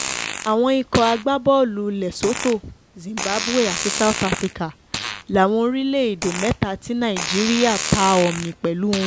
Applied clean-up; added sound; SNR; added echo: none; Fart; 7 dB; none.